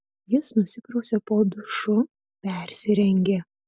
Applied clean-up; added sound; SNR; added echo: none; none; none; none.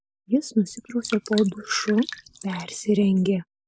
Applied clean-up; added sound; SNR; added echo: none; Drip; 13 dB; none.